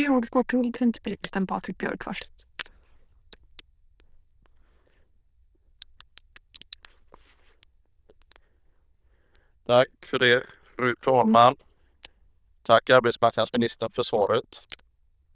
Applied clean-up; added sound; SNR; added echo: neural diffusion model UNIVERSE++.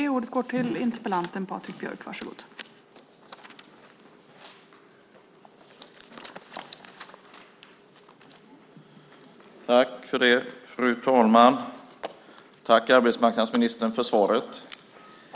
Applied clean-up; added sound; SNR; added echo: none; none; none; none.